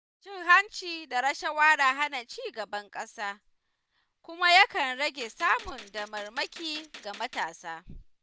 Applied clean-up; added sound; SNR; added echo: none; Gunshot, gunfire; 19 dB; none.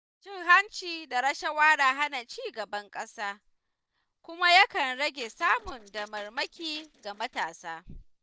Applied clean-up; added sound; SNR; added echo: neural separator model SepFormer DNS4.